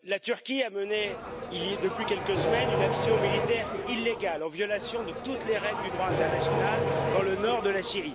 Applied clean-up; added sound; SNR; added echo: none; Accelerating, revving, vroom; 0 dB; none.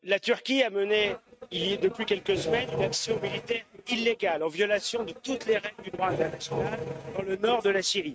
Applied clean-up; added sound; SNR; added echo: neural mask model RNNoise.